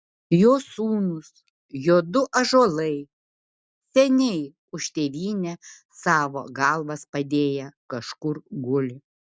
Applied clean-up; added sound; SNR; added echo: none; none; none; none.